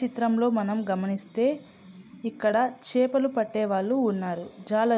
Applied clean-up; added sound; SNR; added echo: none; none; none; none.